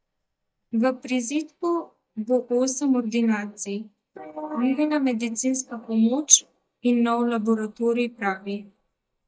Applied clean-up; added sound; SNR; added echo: neural mask model DeepFilterNet 3.